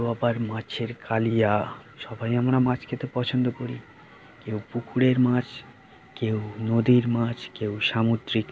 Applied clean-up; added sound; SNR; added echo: none; none; none; none.